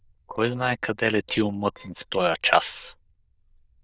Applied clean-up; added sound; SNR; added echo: neural diffusion model UNIVERSE++.